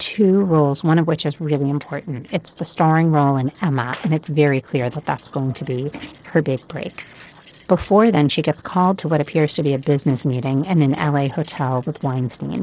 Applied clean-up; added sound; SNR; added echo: neural separator model SepFormer DNS4.